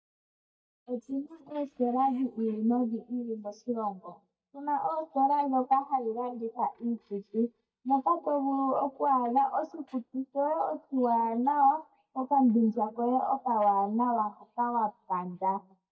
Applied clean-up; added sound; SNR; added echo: neural mask model DeepFilterNet 3.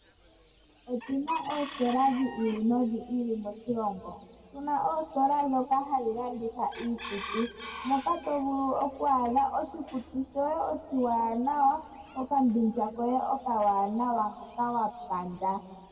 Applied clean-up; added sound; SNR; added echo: none; Chicken, rooster; 18 dB; reverberation time 1.4 s.